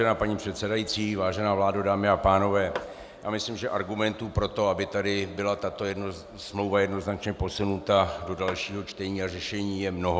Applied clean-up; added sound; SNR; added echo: none; Tap / Hammer; 15 dB; none.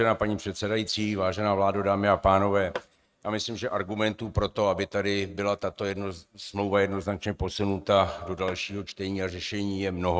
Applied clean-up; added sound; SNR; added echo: neural mask model RNNoise.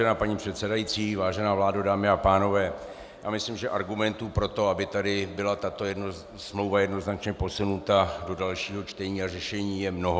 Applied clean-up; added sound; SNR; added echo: none; none; none; none.